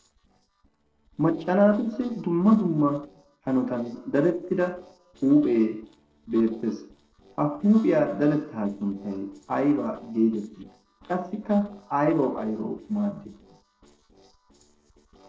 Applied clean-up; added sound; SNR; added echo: neural separator model SepFormer DNS4.